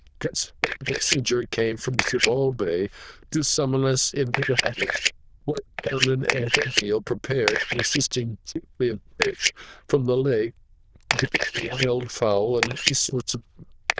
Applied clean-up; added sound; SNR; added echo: neural diffusion model UNIVERSE++.